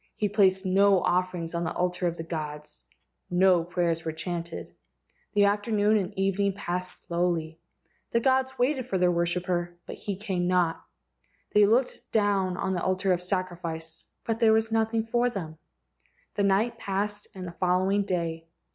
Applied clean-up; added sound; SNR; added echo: none; none; none; none.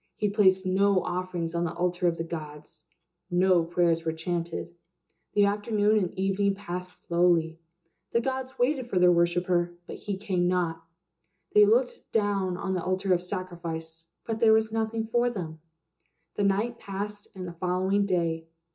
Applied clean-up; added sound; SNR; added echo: none; none; none; reverberation time 0.2 s.